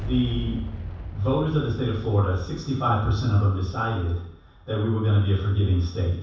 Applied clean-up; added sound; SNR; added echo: none; Boom; 13 dB; reverberation time 0.7 s.